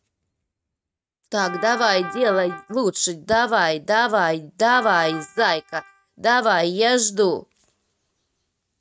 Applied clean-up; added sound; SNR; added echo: neural mask model RNNoise.